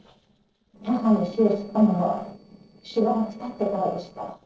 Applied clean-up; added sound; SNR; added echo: neural separator model SepFormer DNS4.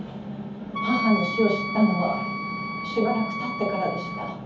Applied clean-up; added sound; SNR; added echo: none; Wind instrument, woodwind instrument; 6 dB; reverberation time 0.6 s.